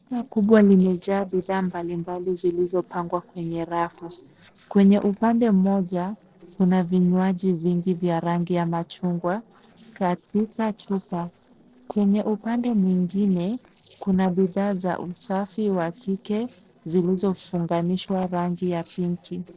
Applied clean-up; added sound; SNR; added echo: neural separator model SepFormer DNS4.